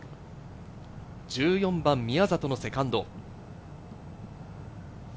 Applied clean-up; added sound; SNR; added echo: none; none; none; none.